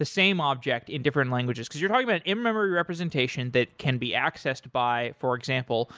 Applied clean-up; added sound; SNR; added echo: none; none; none; none.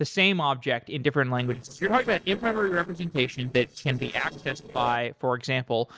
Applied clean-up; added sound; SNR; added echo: neural separator model SepFormer DNS4.